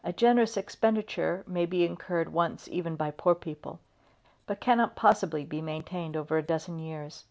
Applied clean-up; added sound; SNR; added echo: none; none; none; none.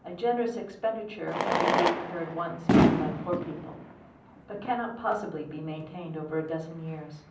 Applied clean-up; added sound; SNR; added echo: none; Fireworks; -3 dB; reverberation time 0.6 s.